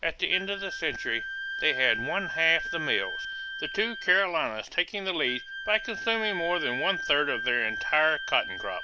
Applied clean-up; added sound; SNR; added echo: none; Wind instrument, woodwind instrument; 7 dB; none.